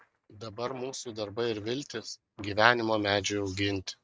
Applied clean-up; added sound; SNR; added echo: neural mask model RNNoise.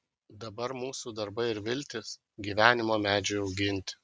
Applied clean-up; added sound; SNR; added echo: none; none; none; none.